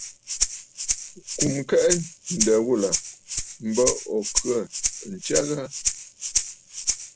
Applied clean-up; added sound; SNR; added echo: none; Rattle (instrument); 2 dB; none.